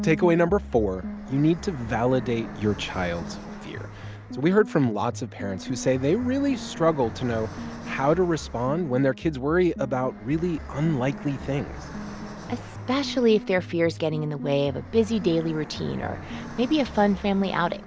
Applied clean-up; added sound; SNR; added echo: none; Fixed-wing aircraft, airplane; 17 dB; none.